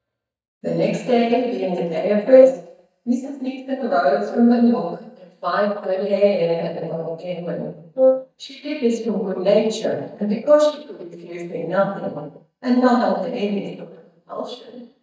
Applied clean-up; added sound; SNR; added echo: neural mask model DeepFilterNet 3.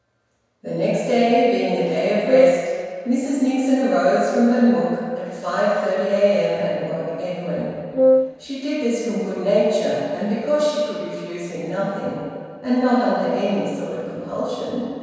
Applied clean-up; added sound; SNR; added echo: none; Wind instrument, woodwind instrument; -3 dB; reverberation time 1.9 s.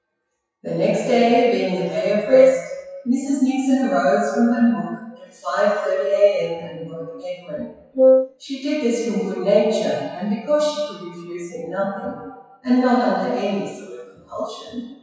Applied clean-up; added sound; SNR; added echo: classical method WPE with log-MMSE.